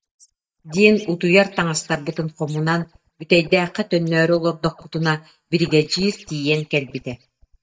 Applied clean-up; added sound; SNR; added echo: neural mask model DeepFilterNet 3.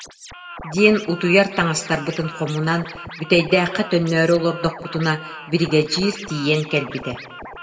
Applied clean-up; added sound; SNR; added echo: none; Scratching (performance technique); 15 dB; reverberation time 1.0 s.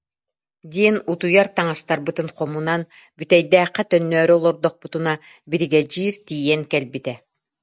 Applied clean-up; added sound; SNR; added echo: none; none; none; none.